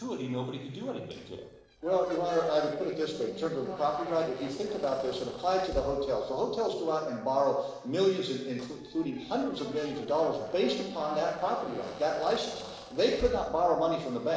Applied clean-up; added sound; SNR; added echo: neural separator model SepFormer DNS4.